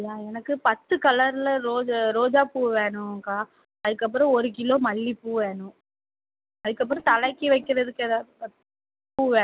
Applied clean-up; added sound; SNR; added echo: none; none; none; none.